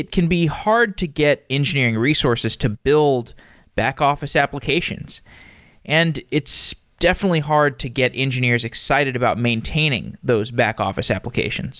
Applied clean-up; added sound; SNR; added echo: none; none; none; none.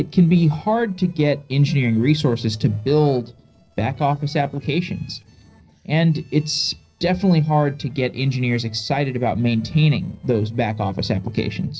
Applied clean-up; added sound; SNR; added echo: neural separator model SepFormer DNS4.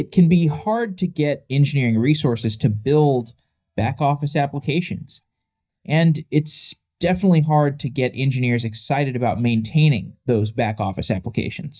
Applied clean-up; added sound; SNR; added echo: neural mask model DeepFilterNet 3.